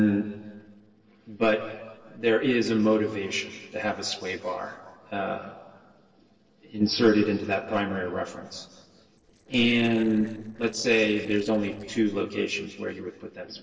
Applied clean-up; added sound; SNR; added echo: neural separator model SepFormer DNS4.